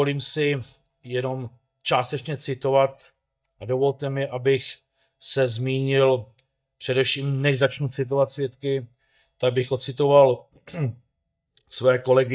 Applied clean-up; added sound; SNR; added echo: neural mask model DeepFilterNet 3.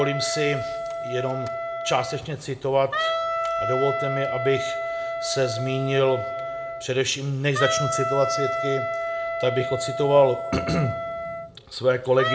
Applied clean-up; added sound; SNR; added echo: none; Wind instrument, woodwind instrument; 3 dB; reverberation time 1.4 s.